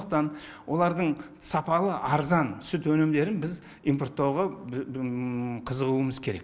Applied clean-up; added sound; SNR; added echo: none; none; none; none.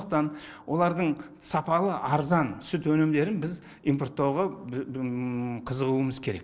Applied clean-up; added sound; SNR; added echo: neural separator model SepFormer DNS4.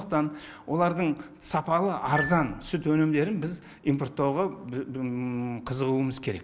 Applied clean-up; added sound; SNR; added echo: none; Marimba, xylophone; 12 dB; none.